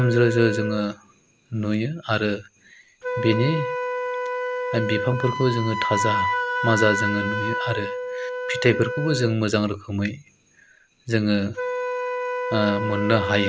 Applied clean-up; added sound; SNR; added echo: none; Wind instrument, woodwind instrument; 4 dB; none.